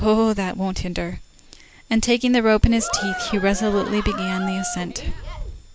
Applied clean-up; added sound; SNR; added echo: none; Cheering; 10 dB; none.